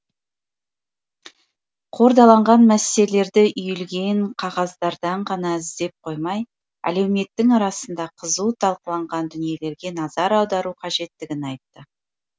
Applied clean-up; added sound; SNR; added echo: none; none; none; none.